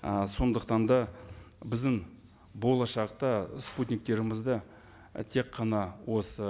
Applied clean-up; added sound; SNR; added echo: none; none; none; none.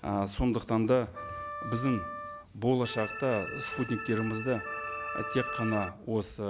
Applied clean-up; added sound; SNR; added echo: none; Organ + Wind instrument, woodwind instrument; 8 dB; none.